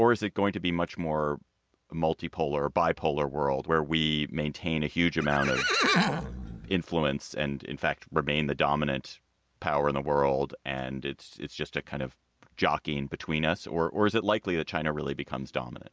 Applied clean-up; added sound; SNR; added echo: none; Livestock, farm animals, working animals; 0 dB; none.